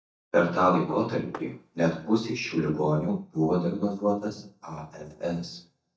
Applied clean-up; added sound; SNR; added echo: neural mask model DeepFilterNet 3.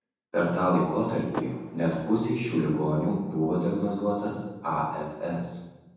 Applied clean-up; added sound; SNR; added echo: none; Car; 17 dB; reverberation time 1.1 s.